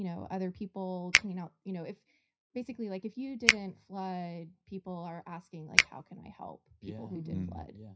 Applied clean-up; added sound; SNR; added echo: classical method WPE with log-MMSE.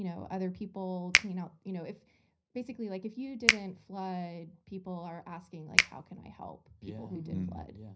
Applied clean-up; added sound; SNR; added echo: none; Finger snapping; -4 dB; reverberation time 0.4 s.